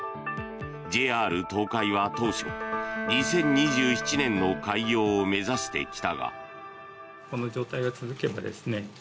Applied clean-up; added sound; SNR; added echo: none; Bowed string instrument; 7 dB; none.